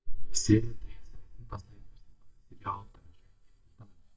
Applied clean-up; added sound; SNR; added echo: neural mask model DeepFilterNet 3.